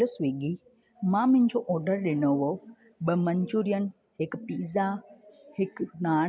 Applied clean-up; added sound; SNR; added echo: none; none; none; none.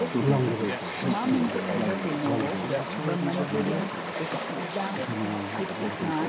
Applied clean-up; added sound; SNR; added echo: none; Chatter / Stream; -3 dB; none.